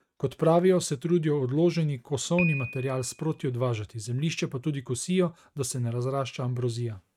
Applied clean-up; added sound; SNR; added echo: neural mask model RNNoise.